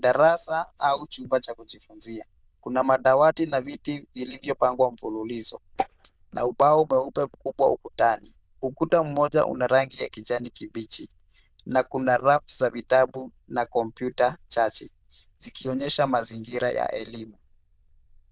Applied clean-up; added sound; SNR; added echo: neural diffusion model UNIVERSE++.